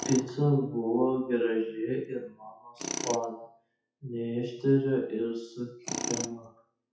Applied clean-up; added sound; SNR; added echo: classical method WPE with log-MMSE.